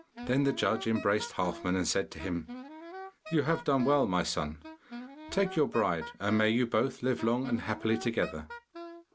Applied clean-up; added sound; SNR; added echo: none; Wind instrument, woodwind instrument; 15 dB; none.